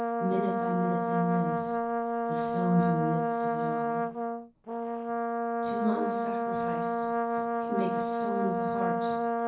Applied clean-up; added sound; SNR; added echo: none; Brass instrument; -4 dB; reverberation time 0.6 s.